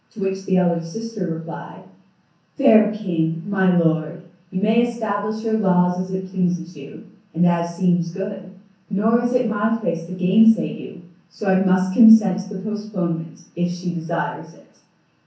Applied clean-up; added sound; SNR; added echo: none; none; none; reverberation time 0.6 s.